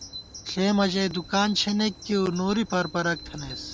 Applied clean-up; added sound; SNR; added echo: none; Bird vocalization, bird call, bird song; 16 dB; none.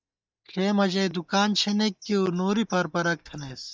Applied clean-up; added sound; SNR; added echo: neural mask model DeepFilterNet 3.